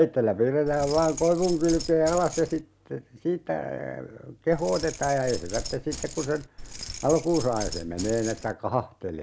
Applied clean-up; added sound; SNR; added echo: none; Keys jangling; 10 dB; none.